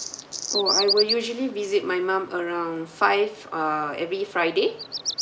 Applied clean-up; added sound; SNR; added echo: none; Bird vocalization, bird call, bird song; 6 dB; none.